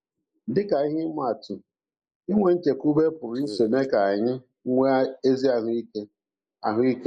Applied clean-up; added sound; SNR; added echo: neural mask model Resemble Enhance denoiser.